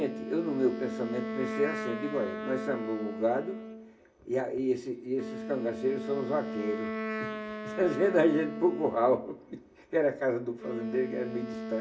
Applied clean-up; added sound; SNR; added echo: none; Wind instrument, woodwind instrument; 7 dB; reverberation time 0.2 s.